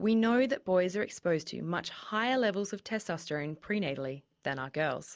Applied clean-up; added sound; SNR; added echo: none; none; none; none.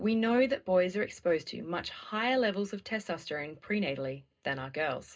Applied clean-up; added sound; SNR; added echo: none; none; none; reverberation time 0.2 s.